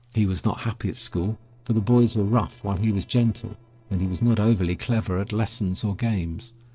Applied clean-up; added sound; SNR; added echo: neural separator model SepFormer DNS4.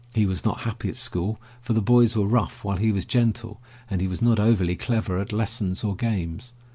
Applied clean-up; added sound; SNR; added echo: none; none; none; none.